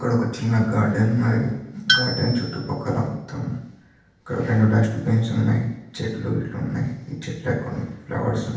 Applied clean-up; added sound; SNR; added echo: none; Tools; 6 dB; reverberation time 0.9 s.